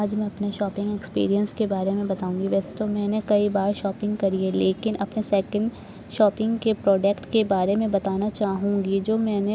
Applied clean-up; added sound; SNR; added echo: none; none; none; none.